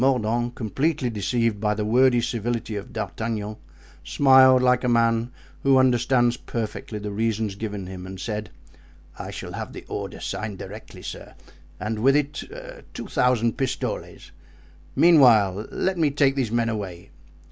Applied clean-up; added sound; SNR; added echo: none; none; none; none.